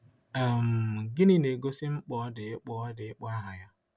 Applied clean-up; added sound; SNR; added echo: none; none; none; none.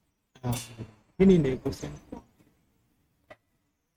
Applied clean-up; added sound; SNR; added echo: neural mask model RNNoise.